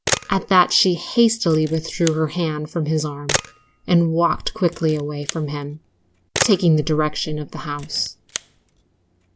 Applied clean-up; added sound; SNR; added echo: none; Camera; 11 dB; none.